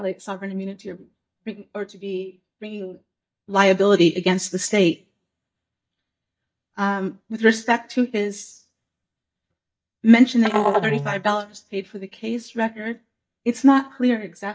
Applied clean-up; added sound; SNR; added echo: neural mask model DeepFilterNet 3.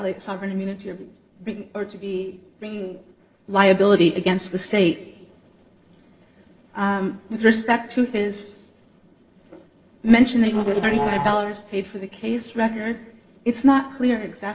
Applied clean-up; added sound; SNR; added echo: neural separator model SepFormer DNS4.